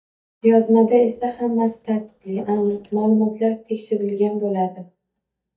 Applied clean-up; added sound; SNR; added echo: neural mask model DeepFilterNet 3.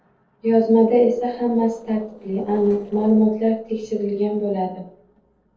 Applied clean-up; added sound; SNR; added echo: neural separator model SepFormer DNS4.